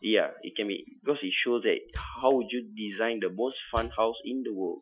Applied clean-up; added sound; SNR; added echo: classical method Wiener filter.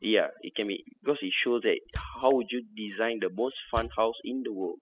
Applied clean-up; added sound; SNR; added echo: classical method spectral subtraction.